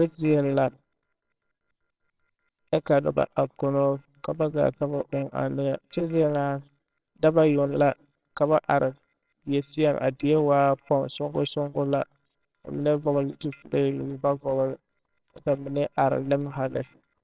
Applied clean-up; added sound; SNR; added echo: neural separator model SepFormer WHAMR!.